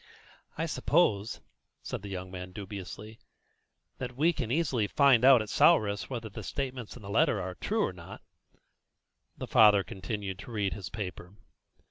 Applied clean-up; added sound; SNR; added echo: none; none; none; none.